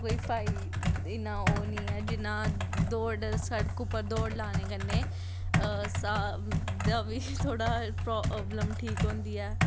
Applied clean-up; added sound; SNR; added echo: none; Computer keyboard; -5 dB; none.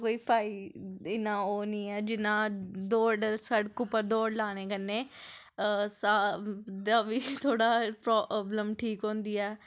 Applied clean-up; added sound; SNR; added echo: none; none; none; none.